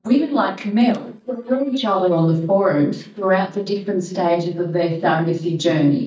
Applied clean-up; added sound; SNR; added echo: neural mask model DeepFilterNet 3.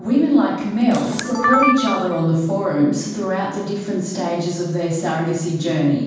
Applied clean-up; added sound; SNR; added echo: none; Camera; 4 dB; reverberation time 1.2 s.